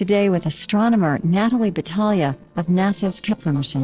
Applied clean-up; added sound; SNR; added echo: neural separator model SepFormer DNS4.